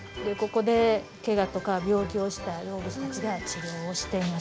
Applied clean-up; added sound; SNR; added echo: none; none; none; none.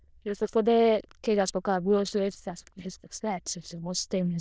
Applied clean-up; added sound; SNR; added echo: neural diffusion model UNIVERSE++.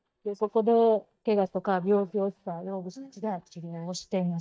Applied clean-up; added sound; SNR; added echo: neural mask model DeepFilterNet 3.